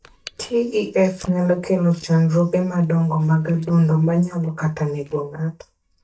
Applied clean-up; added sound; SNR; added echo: neural mask model DeepFilterNet 3.